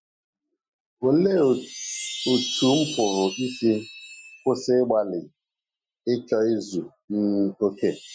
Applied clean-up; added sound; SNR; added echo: classical method Wiener filter.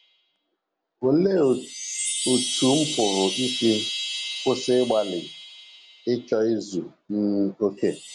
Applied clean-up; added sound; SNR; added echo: none; Chime; 8 dB; none.